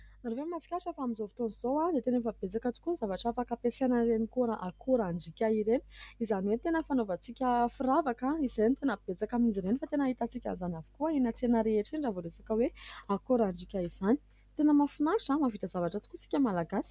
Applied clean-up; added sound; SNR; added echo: none; none; none; none.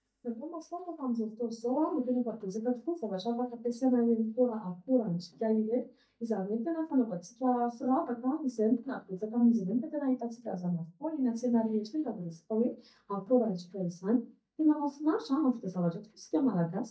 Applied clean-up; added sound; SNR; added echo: neural mask model DeepFilterNet 3.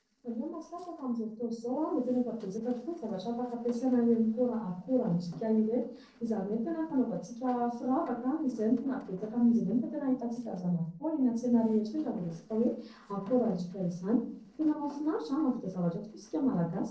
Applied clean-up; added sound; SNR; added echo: neural separator model SepFormer DNS4.